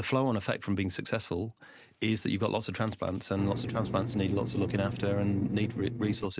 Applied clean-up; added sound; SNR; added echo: neural mask model RNNoise.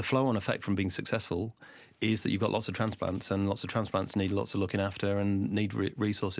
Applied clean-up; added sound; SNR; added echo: none; none; none; none.